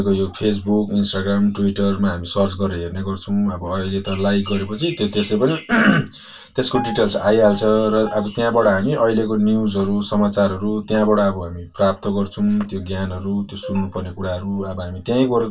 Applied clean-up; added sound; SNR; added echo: none; Guitar; 14 dB; reverberation time 0.1 s.